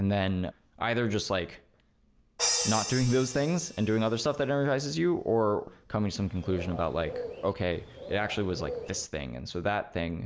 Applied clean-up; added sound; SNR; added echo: none; Crash cymbal + Bird; 10 dB; none.